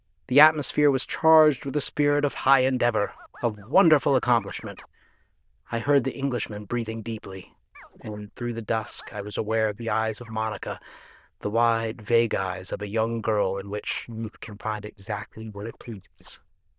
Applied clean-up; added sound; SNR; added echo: neural diffusion model UNIVERSE++.